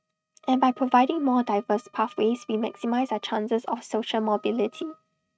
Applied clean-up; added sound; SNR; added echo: neural mask model RNNoise.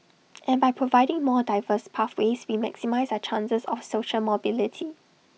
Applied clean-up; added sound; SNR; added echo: none; none; none; none.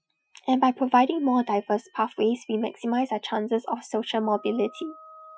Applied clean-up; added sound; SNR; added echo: classical method Wiener filter.